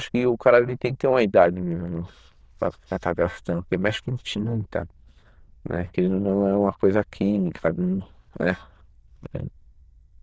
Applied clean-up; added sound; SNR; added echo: neural diffusion model UNIVERSE++.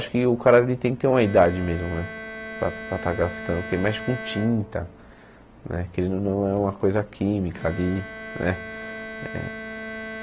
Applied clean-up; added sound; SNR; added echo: none; Bowed string instrument; 13 dB; none.